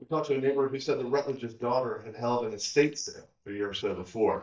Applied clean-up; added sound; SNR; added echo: neural mask model DeepFilterNet 3.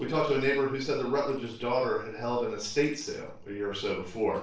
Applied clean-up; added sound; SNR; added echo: neural separator model SepFormer DNS4.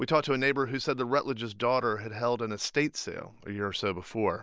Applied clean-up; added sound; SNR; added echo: none; none; none; none.